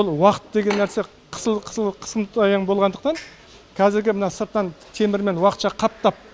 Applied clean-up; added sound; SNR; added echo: none; none; none; none.